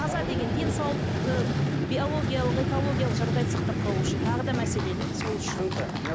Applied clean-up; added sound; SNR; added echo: none; Vehicle; -5 dB; none.